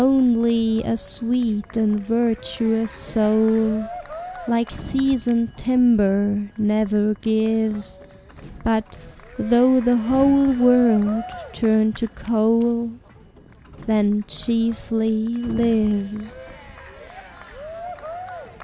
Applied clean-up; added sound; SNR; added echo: none; Cheering + Sliding door; 17 dB; none.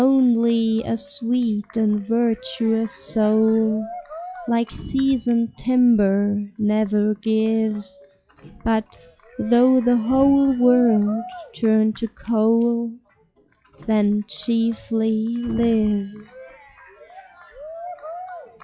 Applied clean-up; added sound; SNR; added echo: classical method log-MMSE.